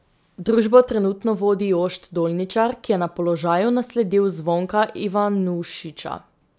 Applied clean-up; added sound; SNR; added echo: none; none; none; none.